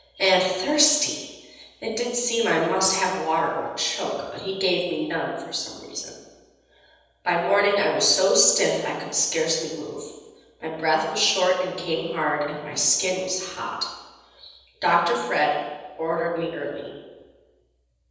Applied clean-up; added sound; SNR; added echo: none; none; none; reverberation time 1.1 s.